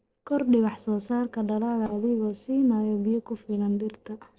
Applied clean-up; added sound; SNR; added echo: neural separator model SepFormer DNS4.